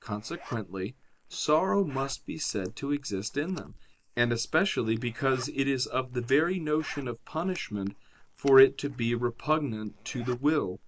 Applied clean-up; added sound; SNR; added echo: neural mask model Resemble Enhance denoiser.